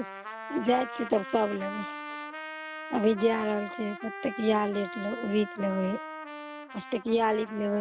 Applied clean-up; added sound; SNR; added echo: none; Trumpet; 10 dB; none.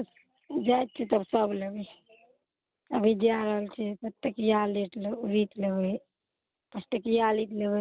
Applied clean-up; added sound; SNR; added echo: none; none; none; none.